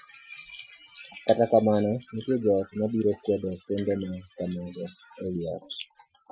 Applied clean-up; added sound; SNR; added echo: classical method Wiener filter.